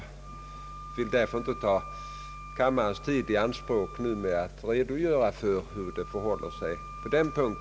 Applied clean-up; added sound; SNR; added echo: none; Wind instrument, woodwind instrument; 15 dB; none.